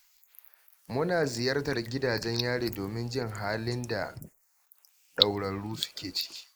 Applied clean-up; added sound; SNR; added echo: neural mask model Resemble Enhance denoiser.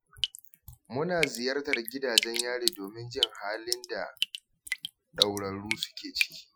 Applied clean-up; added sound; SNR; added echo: classical method Wiener filter.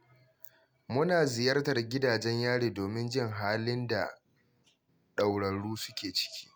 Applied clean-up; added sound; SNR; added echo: none; none; none; none.